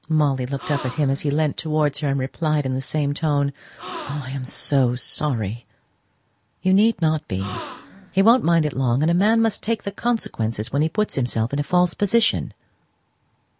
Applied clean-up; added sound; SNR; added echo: none; Gasp; 14 dB; none.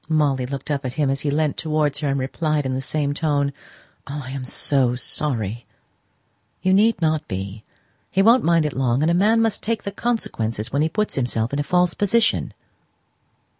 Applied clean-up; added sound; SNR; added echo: none; none; none; none.